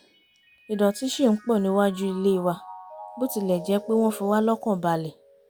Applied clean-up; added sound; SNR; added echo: none; Mallet percussion; 19 dB; none.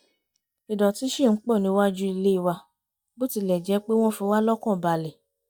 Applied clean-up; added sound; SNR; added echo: neural mask model DeepFilterNet 3.